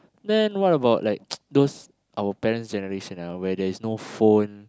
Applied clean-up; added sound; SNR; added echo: none; none; none; none.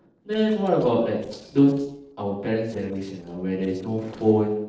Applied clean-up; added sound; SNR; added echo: neural separator model SepFormer DNS4.